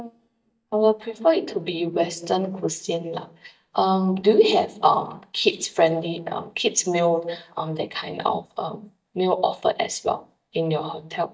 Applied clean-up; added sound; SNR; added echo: neural mask model DeepFilterNet 3.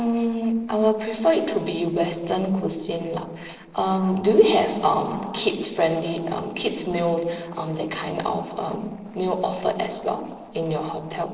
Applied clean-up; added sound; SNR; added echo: neural separator model SepFormer DNS4.